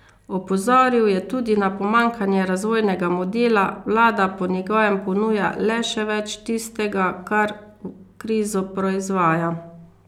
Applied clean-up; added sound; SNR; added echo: none; none; none; none.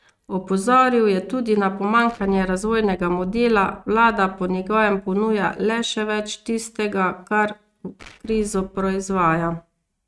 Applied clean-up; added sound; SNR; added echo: neural mask model RNNoise.